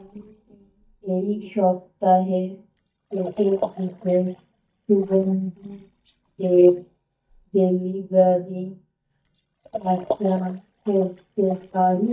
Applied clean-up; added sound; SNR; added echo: neural mask model DeepFilterNet 3.